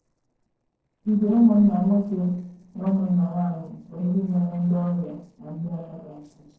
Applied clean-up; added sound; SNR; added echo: neural separator model SepFormer DNS4.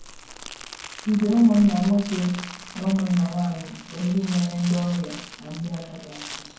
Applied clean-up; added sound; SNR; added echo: none; Crumpling, crinkling; 15 dB; reverberation time 0.9 s.